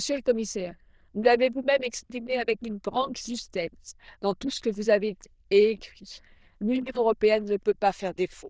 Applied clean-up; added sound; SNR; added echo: neural diffusion model UNIVERSE++.